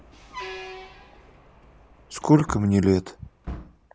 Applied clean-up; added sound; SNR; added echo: none; Truck + Wood; 15 dB; none.